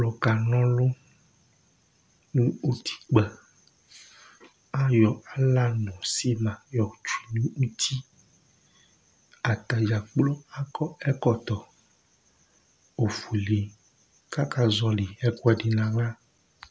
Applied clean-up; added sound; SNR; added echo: none; none; none; none.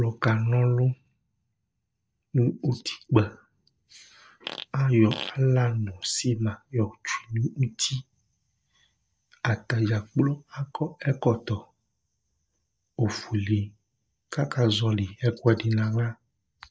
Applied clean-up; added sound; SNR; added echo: neural mask model DeepFilterNet 3.